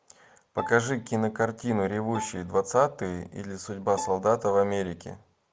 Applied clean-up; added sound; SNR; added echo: none; Bowed string instrument; 15 dB; none.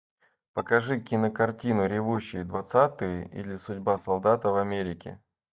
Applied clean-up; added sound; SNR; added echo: neural mask model DeepFilterNet 3.